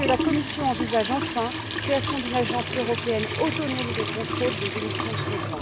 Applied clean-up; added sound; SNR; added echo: none; Trickle, dribble / Sink (filling or washing) / Water tap, faucet; 0 dB; none.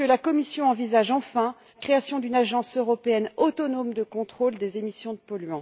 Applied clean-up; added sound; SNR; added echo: none; none; none; none.